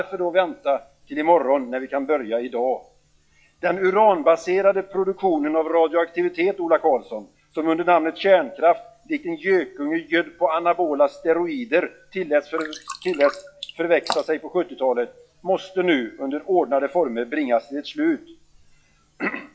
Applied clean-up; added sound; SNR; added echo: classical method log-MMSE.